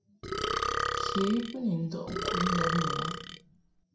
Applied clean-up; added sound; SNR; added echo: none; Burping, eructation; -1 dB; reverberation time 0.5 s.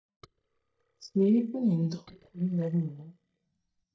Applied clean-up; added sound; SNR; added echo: neural mask model DeepFilterNet 3.